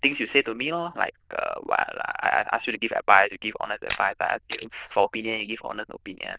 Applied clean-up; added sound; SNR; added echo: neural diffusion model UNIVERSE++.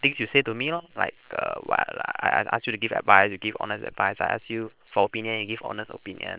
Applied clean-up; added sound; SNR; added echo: neural separator model SepFormer WHAM!.